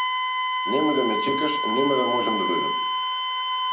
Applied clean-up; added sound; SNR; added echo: none; Wind instrument, woodwind instrument; -2 dB; reverberation time 0.5 s.